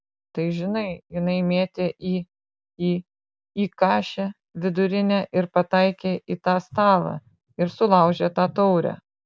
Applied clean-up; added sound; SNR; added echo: none; none; none; none.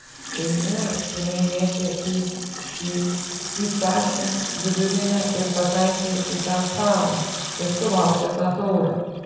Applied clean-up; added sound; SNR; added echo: none; Sink (filling or washing) / Water tap, faucet; 7 dB; reverberation time 1.2 s.